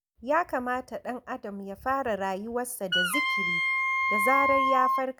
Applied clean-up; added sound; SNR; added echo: none; Wind instrument, woodwind instrument; -4 dB; none.